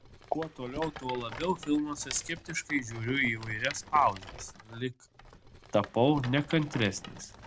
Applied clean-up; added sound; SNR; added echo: none; Rattle; 14 dB; none.